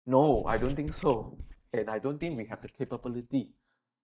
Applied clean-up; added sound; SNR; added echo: neural mask model DeepFilterNet 3.